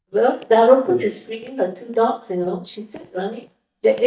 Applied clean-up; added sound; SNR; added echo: neural mask model DeepFilterNet 3.